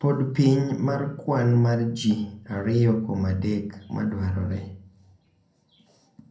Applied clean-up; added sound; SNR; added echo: none; none; none; reverberation time 0.6 s.